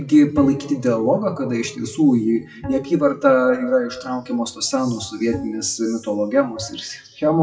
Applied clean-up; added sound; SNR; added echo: classical method WPE with log-MMSE.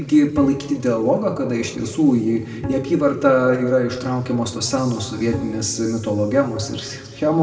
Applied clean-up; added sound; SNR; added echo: none; Bowed string instrument; 16 dB; reverberation time 1.9 s.